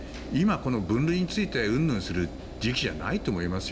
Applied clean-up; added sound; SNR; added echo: none; Engine; 11 dB; none.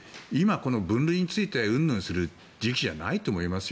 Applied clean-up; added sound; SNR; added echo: none; none; none; none.